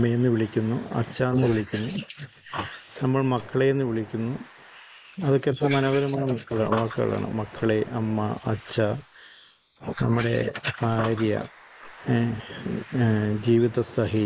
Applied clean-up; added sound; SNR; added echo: neural mask model Resemble Enhance denoiser.